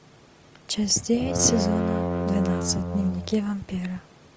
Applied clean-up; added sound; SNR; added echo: none; Brass instrument; 2 dB; none.